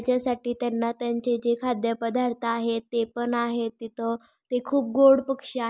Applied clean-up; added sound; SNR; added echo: none; none; none; none.